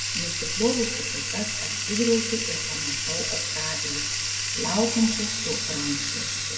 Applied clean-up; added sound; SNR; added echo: none; Bathtub (filling or washing); -1 dB; reverberation time 2.0 s.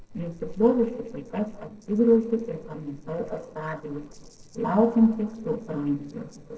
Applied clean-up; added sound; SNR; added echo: neural separator model SepFormer DNS4.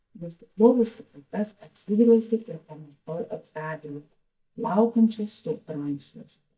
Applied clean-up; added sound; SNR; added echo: neural mask model DeepFilterNet 3.